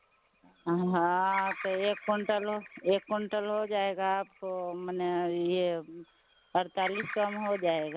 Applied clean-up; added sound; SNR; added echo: none; Bird vocalization, bird call, bird song; 15 dB; none.